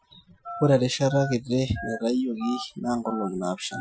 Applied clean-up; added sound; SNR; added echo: classical method Wiener filter.